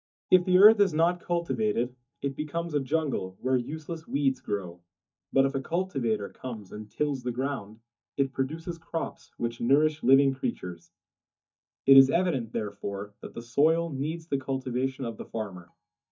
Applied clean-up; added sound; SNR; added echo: neural mask model DeepFilterNet 3.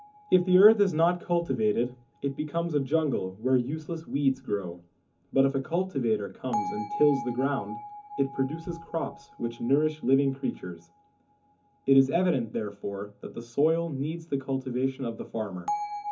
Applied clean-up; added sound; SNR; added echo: none; Bell; 14 dB; reverberation time 0.3 s.